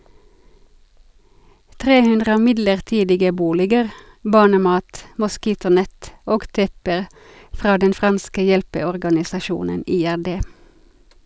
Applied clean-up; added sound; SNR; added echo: none; none; none; none.